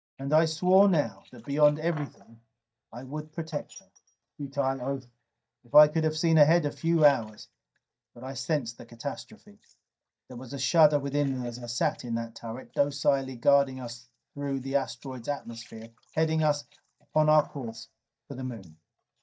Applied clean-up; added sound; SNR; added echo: neural mask model DeepFilterNet 3.